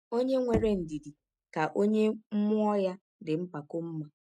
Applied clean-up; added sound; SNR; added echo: neural mask model RNNoise.